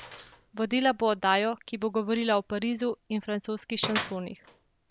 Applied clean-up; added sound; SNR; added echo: none; Gunshot, gunfire; 14 dB; none.